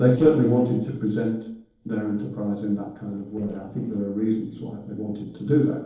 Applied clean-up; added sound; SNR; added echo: neural separator model SepFormer DNS4.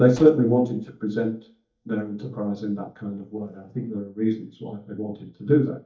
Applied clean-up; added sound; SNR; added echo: neural mask model DeepFilterNet 3.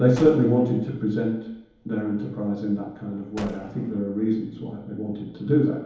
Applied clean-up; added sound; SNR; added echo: none; Gunshot, gunfire; 17 dB; reverberation time 2.2 s.